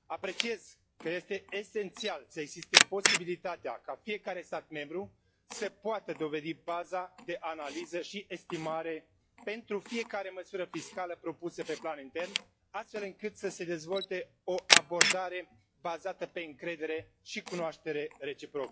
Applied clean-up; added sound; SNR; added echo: classical method log-MMSE.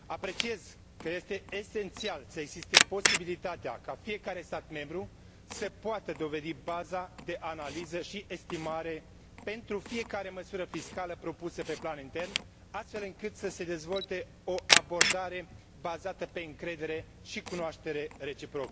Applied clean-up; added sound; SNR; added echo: none; Camera; -1 dB; none.